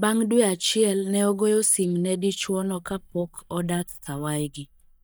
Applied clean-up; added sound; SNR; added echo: neural mask model DeepFilterNet 3.